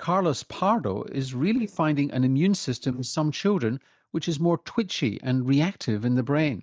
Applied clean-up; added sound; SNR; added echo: neural mask model DeepFilterNet 3.